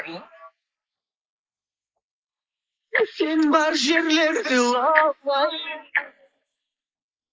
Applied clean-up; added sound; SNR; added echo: neural mask model Resemble Enhance denoiser.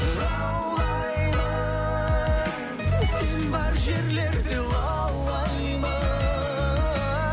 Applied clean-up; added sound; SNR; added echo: none; none; none; none.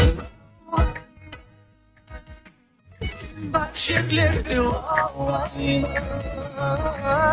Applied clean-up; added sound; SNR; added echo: neural mask model RNNoise.